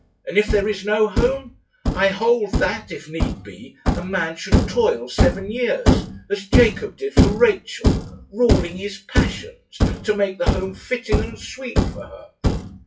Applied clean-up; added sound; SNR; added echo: classical method WPE with log-MMSE.